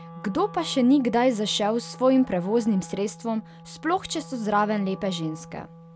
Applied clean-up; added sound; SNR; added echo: none; Wind instrument, woodwind instrument; 18 dB; none.